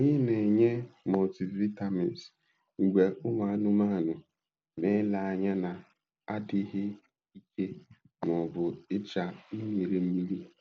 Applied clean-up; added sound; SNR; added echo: none; none; none; none.